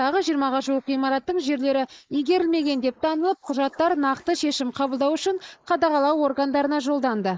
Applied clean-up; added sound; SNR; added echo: neural mask model Resemble Enhance denoiser.